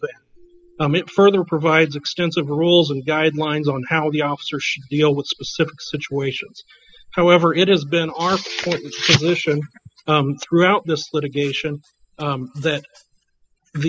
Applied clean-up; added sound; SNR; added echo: classical method spectral subtraction.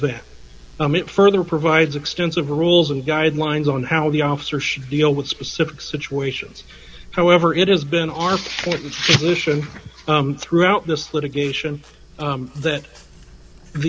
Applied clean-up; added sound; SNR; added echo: none; none; none; none.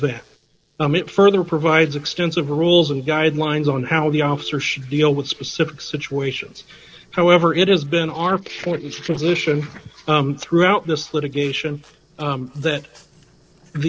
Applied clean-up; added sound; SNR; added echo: neural separator model SepFormer DNS4.